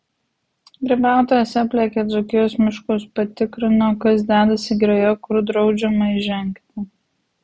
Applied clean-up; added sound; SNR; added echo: none; none; none; none.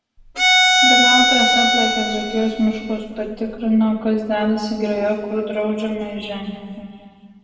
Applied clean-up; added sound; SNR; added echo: none; Bowed string instrument; -4 dB; reverberation time 2.1 s.